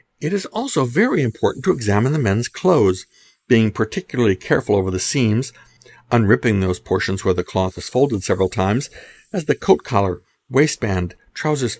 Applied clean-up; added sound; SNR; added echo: neural mask model Resemble Enhance denoiser.